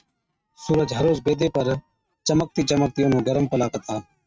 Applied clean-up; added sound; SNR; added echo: neural mask model RNNoise.